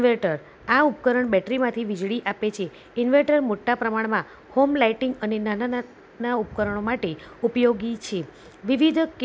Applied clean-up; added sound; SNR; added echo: none; none; none; none.